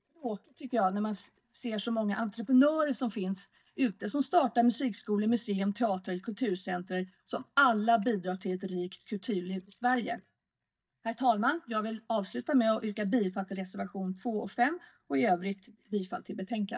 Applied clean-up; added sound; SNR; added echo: neural mask model DeepFilterNet 3.